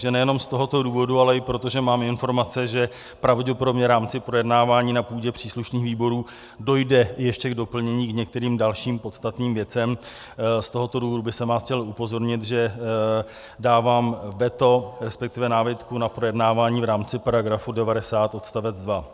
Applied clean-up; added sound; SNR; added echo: none; none; none; none.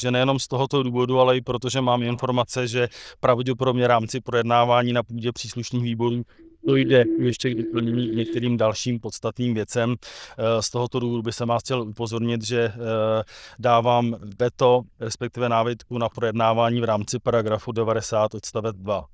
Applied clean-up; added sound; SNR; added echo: neural diffusion model UNIVERSE++.